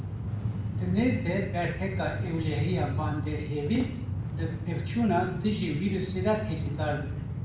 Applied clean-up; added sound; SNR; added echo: none; Train; 2 dB; reverberation time 0.7 s.